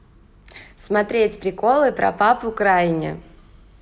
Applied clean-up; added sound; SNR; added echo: none; none; none; none.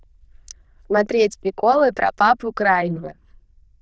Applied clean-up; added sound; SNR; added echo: neural diffusion model UNIVERSE++.